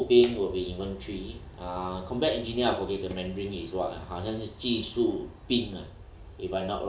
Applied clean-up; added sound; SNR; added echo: none; Aircraft; 16 dB; reverberation time 0.5 s.